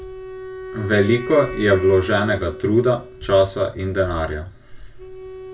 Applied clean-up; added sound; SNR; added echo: none; Wind instrument, woodwind instrument; 14 dB; reverberation time 0.2 s.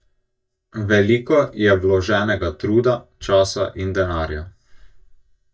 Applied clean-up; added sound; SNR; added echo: neural mask model DeepFilterNet 3.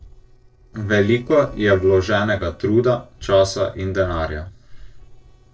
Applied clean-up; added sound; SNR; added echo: neural separator model SepFormer DNS4.